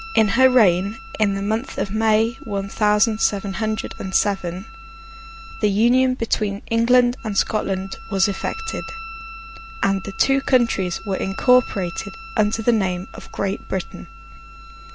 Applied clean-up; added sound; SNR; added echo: none; Wind instrument, woodwind instrument; 17 dB; none.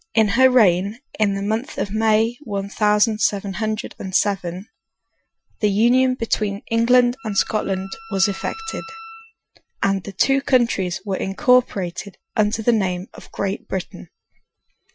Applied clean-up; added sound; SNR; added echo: classical method Wiener filter.